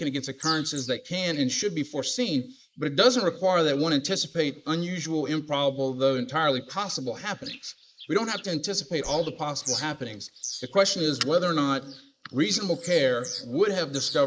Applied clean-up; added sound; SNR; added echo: neural mask model Resemble Enhance denoiser.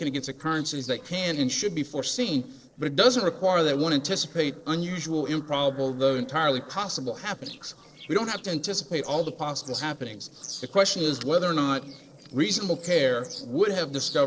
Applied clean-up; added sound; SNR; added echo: neural separator model SepFormer DNS4.